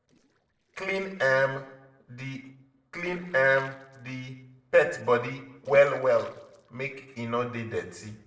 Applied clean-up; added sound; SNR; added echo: neural separator model SepFormer DNS4.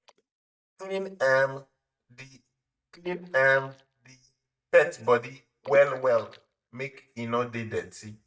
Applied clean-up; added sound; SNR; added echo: neural mask model DeepFilterNet 3.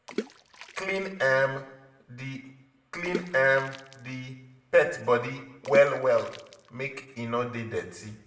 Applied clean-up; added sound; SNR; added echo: none; Water / Splash, splatter; 15 dB; reverberation time 0.6 s.